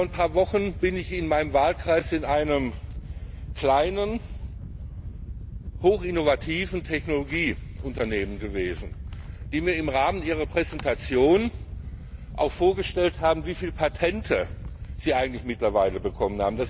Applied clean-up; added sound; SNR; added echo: none; Wind / Boat, Water vehicle; 10 dB; none.